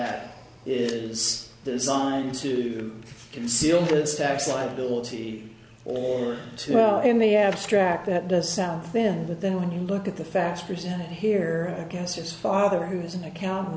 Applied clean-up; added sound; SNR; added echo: none; none; none; none.